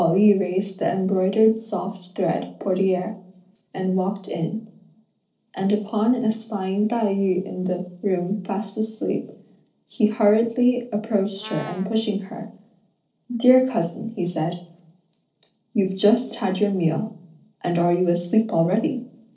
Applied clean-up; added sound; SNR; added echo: neural separator model SepFormer DNS4.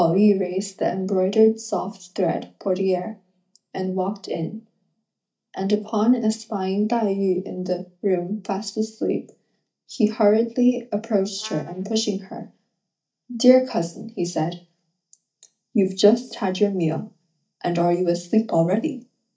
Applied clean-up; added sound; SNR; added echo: neural mask model DeepFilterNet 3.